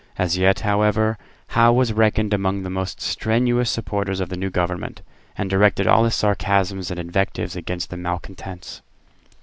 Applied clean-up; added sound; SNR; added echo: none; none; none; none.